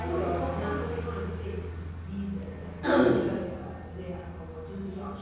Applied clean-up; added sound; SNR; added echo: none; Aircraft; 7 dB; reverberation time 1.3 s.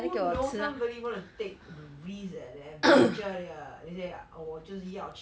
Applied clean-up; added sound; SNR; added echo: none; none; none; none.